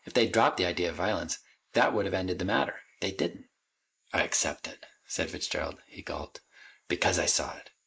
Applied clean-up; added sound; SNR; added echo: neural mask model Resemble Enhance denoiser.